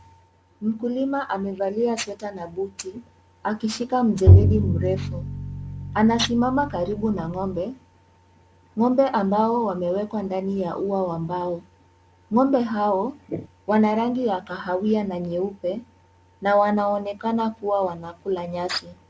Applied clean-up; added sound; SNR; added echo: none; Bowed string instrument; -4 dB; none.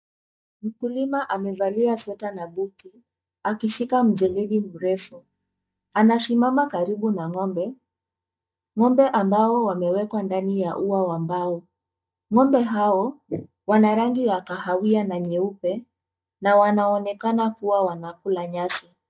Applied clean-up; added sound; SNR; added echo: neural mask model DeepFilterNet 3.